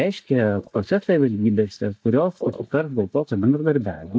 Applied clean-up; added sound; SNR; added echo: neural mask model DeepFilterNet 3.